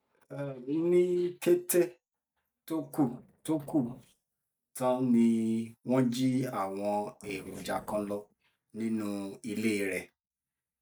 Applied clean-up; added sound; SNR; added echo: neural mask model DeepFilterNet 3.